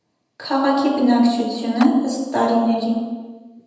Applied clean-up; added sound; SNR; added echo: none; Clapping; 18 dB; reverberation time 1.1 s.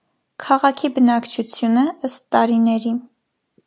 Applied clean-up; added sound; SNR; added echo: none; none; none; none.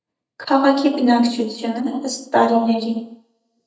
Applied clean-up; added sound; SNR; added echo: neural mask model DeepFilterNet 3.